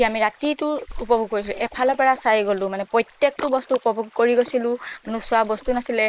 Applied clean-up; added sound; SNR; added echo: neural mask model Resemble Enhance denoiser.